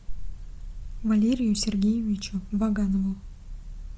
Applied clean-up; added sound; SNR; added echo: none; none; none; none.